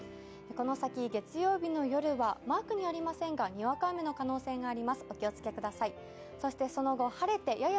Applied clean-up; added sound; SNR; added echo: none; none; none; none.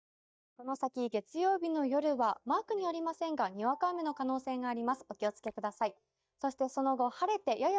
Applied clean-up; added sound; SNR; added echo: neural mask model DeepFilterNet 3.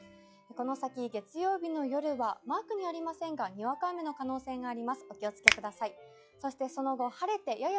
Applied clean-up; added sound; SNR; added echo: classical method log-MMSE.